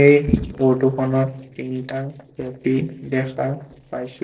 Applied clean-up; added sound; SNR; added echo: neural separator model SepFormer DNS4.